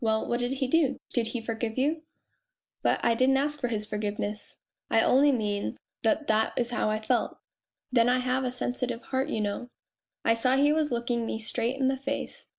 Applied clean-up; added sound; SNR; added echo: none; none; none; none.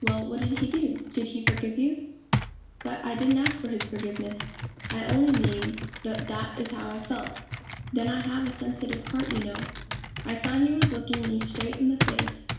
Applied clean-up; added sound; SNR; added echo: none; Computer keyboard; 3 dB; reverberation time 0.7 s.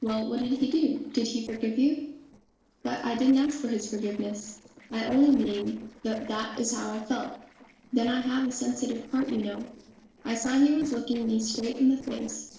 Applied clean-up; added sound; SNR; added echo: neural separator model SepFormer DNS4.